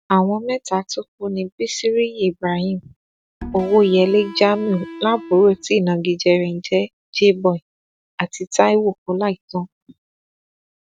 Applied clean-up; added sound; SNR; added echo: none; Electric guitar + Bowed string instrument; 15 dB; none.